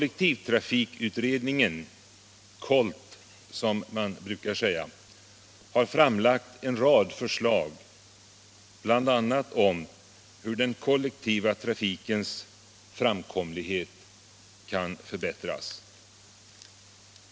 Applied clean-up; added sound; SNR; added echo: none; none; none; none.